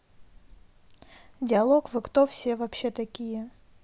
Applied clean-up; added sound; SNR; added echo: none; none; none; none.